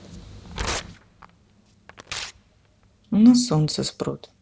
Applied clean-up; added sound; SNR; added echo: none; Tearing; 13 dB; none.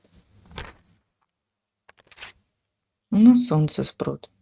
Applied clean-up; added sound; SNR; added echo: neural mask model RNNoise.